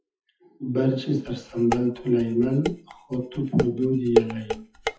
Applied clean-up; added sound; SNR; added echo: classical method WPE with log-MMSE.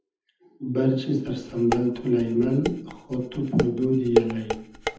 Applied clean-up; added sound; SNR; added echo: none; Dishes, pots, and pans; 5 dB; reverberation time 0.8 s.